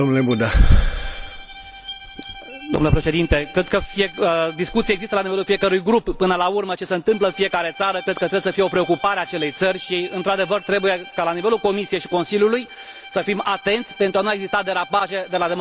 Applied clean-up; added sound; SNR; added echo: none; Bowed string instrument + Chime; 18 dB; none.